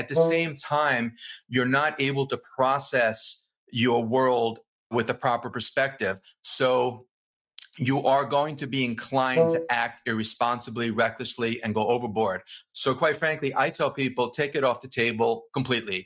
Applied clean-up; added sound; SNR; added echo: neural mask model RNNoise.